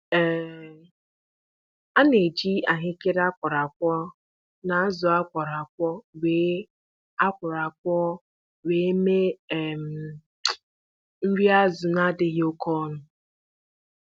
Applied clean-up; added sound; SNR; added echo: none; none; none; none.